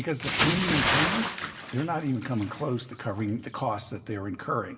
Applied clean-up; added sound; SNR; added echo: none; Bathtub (filling or washing) / Splash, splatter; 2 dB; reverberation time 1.0 s.